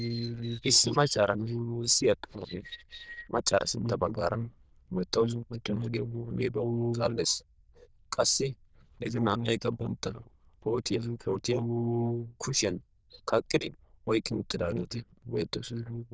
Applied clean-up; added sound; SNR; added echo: neural diffusion model UNIVERSE++.